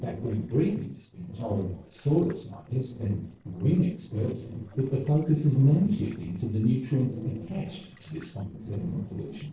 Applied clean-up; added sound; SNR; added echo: neural separator model SepFormer DNS4.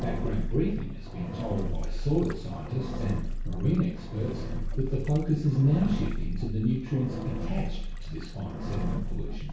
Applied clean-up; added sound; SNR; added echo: none; Engine; 2 dB; reverberation time 0.6 s.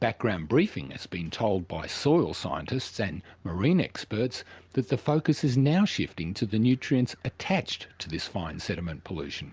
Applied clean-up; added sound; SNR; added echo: none; none; none; none.